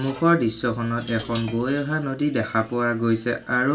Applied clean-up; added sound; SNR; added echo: none; Chink, clink; 6 dB; reverberation time 0.2 s.